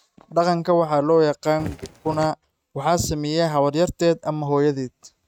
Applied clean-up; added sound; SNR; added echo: neural mask model RNNoise.